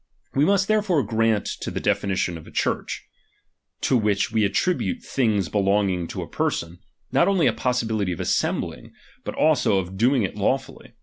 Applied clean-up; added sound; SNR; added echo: none; none; none; none.